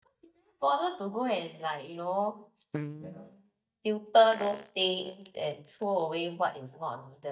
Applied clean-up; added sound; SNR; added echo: neural mask model DeepFilterNet 3.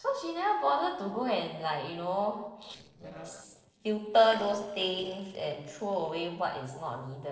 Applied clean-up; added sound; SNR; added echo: neural separator model SepFormer DNS4.